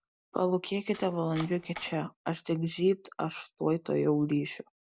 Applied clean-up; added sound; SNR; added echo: none; Domestic sounds, home sounds; 14 dB; none.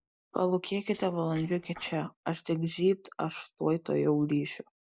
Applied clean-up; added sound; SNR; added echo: neural mask model Resemble Enhance denoiser.